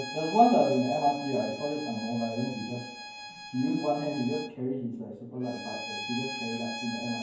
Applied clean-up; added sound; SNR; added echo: none; Bowed string instrument; 11 dB; reverberation time 0.9 s.